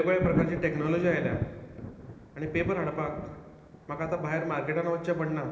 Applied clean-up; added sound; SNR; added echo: none; Thunder; 7 dB; reverberation time 1.0 s.